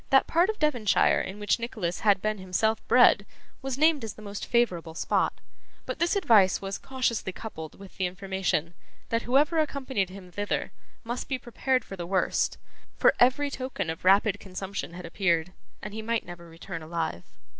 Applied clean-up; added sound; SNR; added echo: none; none; none; none.